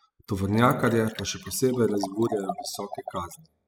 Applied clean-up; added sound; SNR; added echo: classical method spectral subtraction.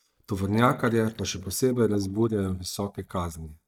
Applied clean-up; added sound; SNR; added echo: neural mask model DeepFilterNet 3.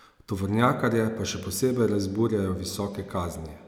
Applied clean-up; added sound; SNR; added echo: none; none; none; none.